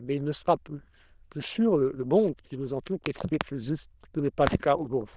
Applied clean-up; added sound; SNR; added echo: neural diffusion model UNIVERSE++.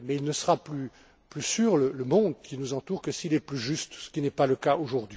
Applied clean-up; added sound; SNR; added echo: none; none; none; none.